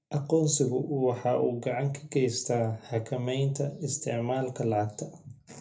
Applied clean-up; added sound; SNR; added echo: none; none; none; reverberation time 0.3 s.